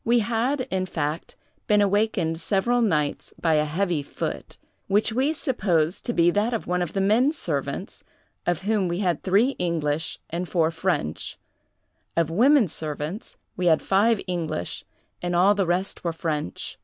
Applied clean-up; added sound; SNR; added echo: none; none; none; none.